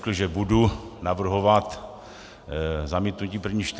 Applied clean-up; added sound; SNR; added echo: none; none; none; none.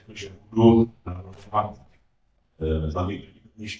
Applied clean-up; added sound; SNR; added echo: neural mask model DeepFilterNet 3.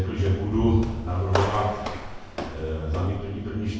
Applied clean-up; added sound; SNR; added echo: none; Walk, footsteps; 9 dB; reverberation time 1.3 s.